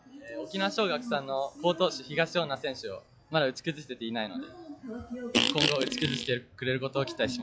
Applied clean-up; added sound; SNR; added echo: classical method log-MMSE.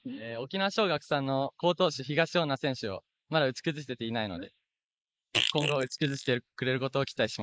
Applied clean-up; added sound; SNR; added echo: neural mask model Resemble Enhance denoiser.